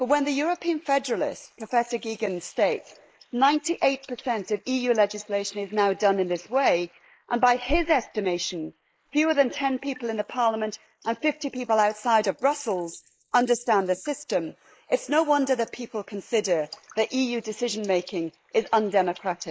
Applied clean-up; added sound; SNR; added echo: neural mask model Resemble Enhance denoiser.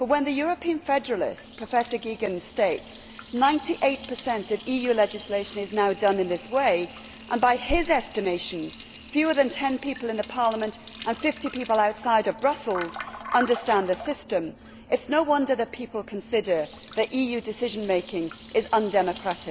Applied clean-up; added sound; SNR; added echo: none; Liquid; 15 dB; none.